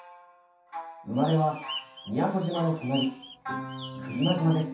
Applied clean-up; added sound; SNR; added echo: none; Bird; 13 dB; reverberation time 0.7 s.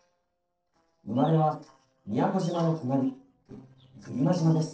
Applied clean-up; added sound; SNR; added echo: neural separator model SepFormer DNS4.